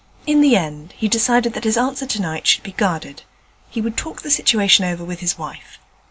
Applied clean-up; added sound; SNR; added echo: none; none; none; none.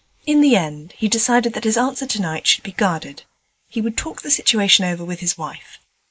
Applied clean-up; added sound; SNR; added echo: neural mask model Resemble Enhance denoiser.